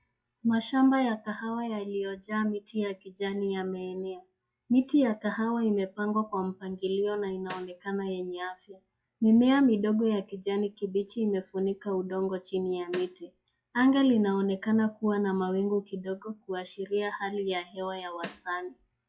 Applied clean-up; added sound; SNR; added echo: classical method log-MMSE.